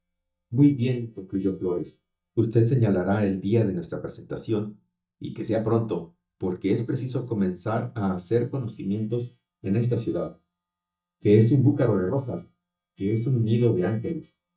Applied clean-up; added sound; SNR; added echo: neural mask model DeepFilterNet 3.